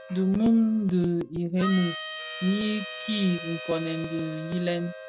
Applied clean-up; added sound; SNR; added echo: none; Harmonica; 12 dB; none.